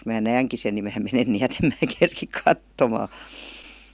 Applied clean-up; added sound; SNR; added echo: none; none; none; none.